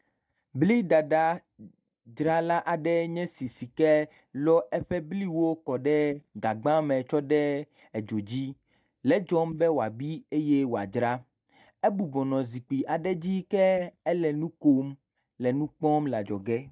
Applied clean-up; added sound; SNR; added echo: neural mask model DeepFilterNet 3.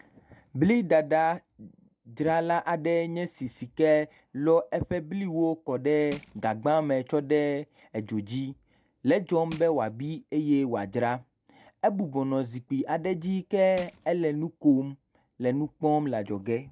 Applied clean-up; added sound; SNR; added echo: none; Crushing; 18 dB; none.